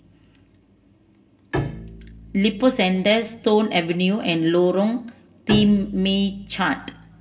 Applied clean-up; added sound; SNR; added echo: none; Bowed string instrument; 13 dB; reverberation time 0.8 s.